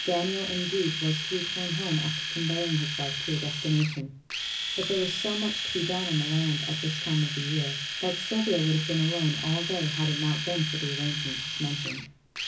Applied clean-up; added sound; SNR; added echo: none; Domestic sounds, home sounds; 3 dB; reverberation time 0.4 s.